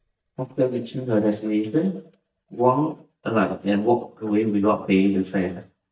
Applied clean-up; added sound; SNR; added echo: neural mask model DeepFilterNet 3.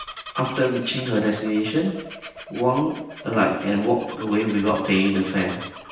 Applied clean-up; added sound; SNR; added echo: none; Bird vocalization, bird call, bird song; 15 dB; reverberation time 0.9 s.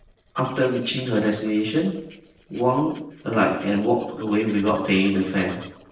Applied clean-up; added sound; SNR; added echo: neural separator model SepFormer DNS4.